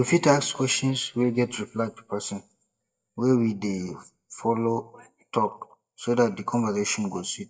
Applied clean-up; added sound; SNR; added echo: neural mask model DeepFilterNet 3.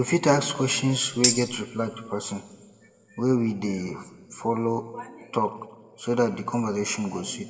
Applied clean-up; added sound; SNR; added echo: none; Tambourine; 2 dB; reverberation time 1.7 s.